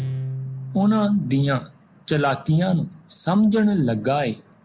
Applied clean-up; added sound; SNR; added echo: none; Guitar; 14 dB; none.